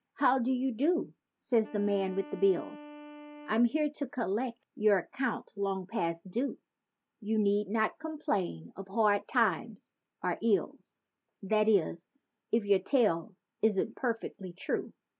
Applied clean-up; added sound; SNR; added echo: none; Wind instrument, woodwind instrument; 18 dB; none.